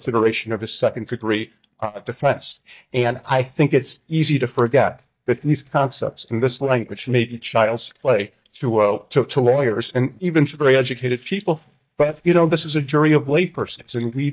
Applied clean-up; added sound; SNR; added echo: neural mask model DeepFilterNet 3.